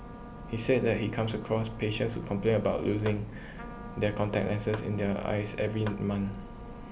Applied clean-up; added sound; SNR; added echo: none; Trumpet + Tap / Hammer; 18 dB; none.